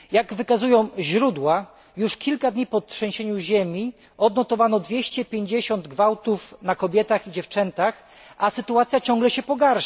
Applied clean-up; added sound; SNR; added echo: none; none; none; none.